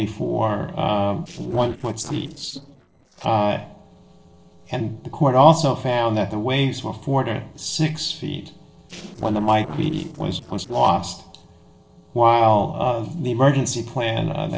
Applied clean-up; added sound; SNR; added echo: neural separator model SepFormer DNS4.